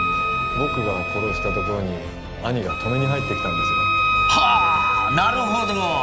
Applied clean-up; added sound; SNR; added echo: none; Wind instrument, woodwind instrument; -1 dB; none.